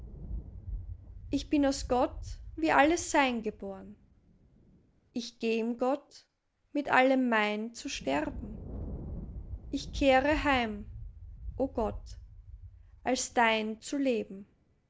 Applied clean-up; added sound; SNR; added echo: none; Thunder; 13 dB; none.